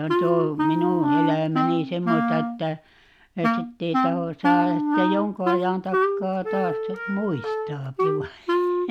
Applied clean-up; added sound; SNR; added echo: none; Wind instrument, woodwind instrument; -2 dB; none.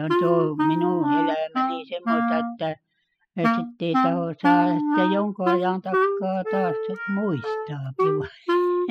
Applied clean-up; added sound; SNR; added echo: classical method spectral subtraction.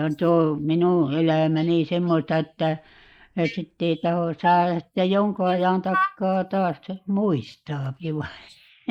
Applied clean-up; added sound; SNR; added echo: neural mask model Resemble Enhance denoiser.